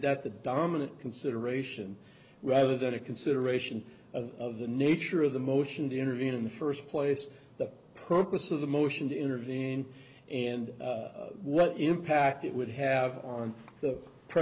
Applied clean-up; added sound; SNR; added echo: none; none; none; none.